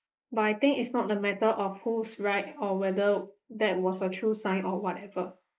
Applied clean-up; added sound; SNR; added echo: neural mask model Resemble Enhance denoiser.